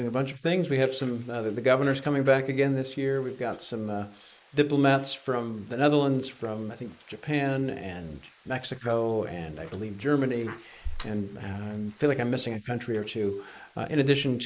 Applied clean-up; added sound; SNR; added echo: neural mask model Resemble Enhance denoiser.